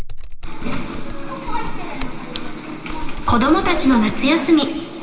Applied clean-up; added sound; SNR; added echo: none; Computer keyboard; 3 dB; reverberation time 2.0 s.